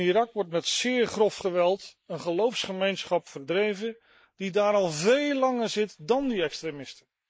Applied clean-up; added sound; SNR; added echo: neural mask model Resemble Enhance denoiser.